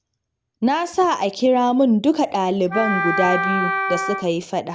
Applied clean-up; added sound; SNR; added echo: none; Wind instrument, woodwind instrument; 3 dB; none.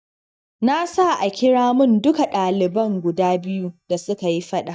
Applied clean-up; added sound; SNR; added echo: neural mask model DeepFilterNet 3.